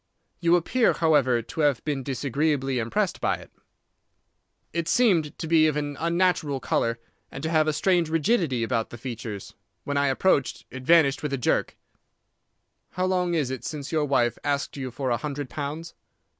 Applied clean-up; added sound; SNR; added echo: none; none; none; none.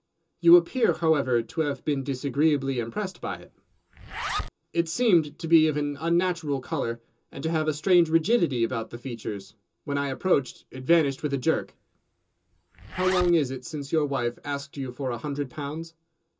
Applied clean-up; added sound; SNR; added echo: none; Zipper (clothing); 12 dB; reverberation time 0.2 s.